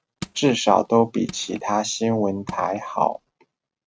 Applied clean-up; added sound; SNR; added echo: neural mask model RNNoise.